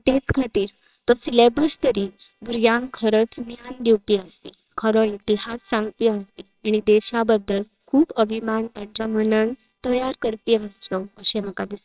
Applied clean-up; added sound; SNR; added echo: neural separator model SepFormer WHAMR!.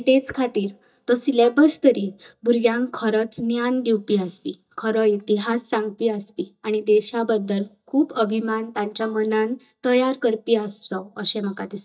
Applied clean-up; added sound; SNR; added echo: neural mask model DeepFilterNet 3.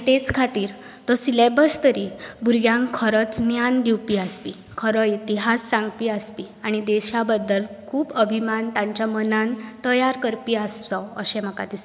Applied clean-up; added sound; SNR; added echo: none; none; none; none.